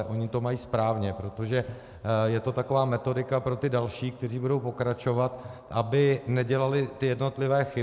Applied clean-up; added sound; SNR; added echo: none; none; none; none.